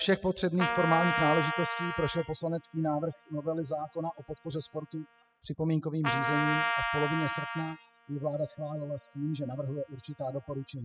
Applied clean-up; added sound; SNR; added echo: classical method spectral subtraction.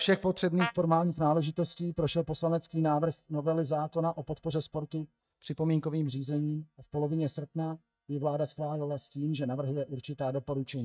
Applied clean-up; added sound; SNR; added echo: neural mask model DeepFilterNet 3.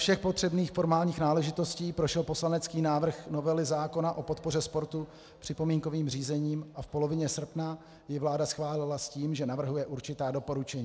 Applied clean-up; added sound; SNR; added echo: none; none; none; none.